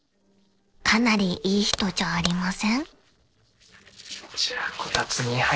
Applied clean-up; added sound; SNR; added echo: neural separator model SepFormer DNS4.